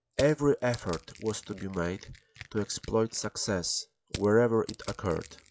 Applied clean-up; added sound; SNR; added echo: classical method log-MMSE.